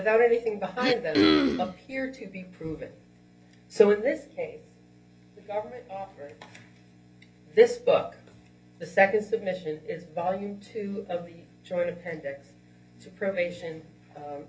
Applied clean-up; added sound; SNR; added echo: none; Cough; -5 dB; reverberation time 0.3 s.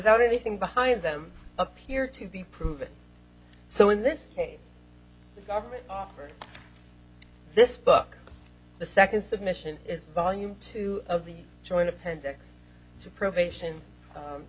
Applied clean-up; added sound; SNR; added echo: none; none; none; none.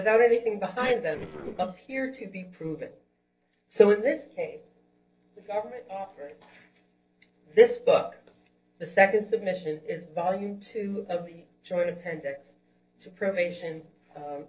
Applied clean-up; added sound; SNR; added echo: neural separator model SepFormer DNS4.